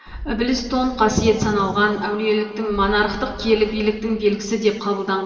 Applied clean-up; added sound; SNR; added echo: none; Boom; 17 dB; reverberation time 2.4 s.